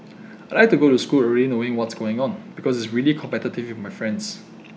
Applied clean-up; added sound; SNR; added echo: none; none; none; none.